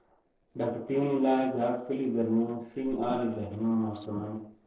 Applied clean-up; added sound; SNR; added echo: neural separator model SepFormer DNS4.